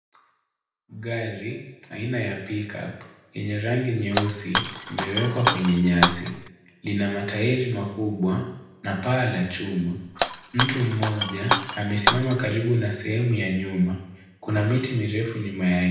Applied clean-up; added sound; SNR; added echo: none; Shatter; 1 dB; reverberation time 0.8 s.